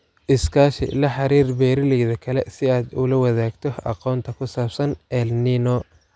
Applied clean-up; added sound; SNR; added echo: none; none; none; none.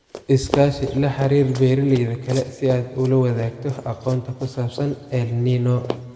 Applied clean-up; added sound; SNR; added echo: none; Run; 14 dB; reverberation time 1.9 s.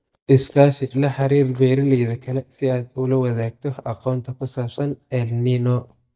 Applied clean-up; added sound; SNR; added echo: neural mask model DeepFilterNet 3.